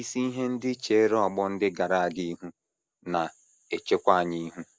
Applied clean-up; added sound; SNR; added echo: none; none; none; none.